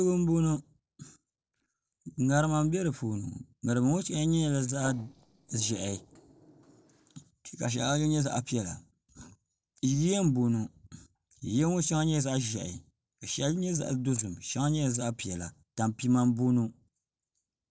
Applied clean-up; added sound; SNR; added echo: neural separator model SepFormer DNS4.